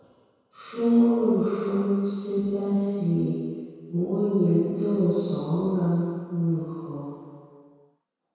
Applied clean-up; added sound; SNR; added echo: none; none; none; reverberation time 2.0 s.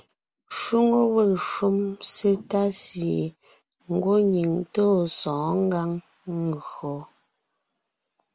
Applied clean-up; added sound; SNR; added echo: none; none; none; none.